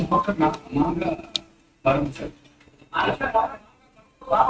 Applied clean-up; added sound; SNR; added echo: neural mask model RNNoise.